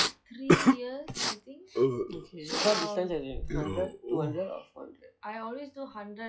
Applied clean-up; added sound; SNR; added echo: classical method log-MMSE.